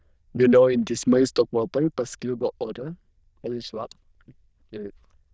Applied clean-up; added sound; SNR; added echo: neural diffusion model UNIVERSE++.